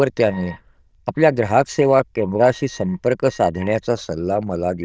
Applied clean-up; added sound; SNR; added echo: neural diffusion model UNIVERSE++.